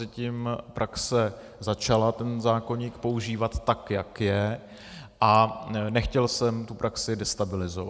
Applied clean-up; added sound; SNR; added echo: none; none; none; none.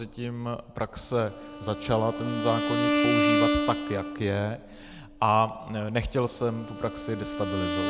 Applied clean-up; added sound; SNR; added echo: none; Bowed string instrument; 1 dB; none.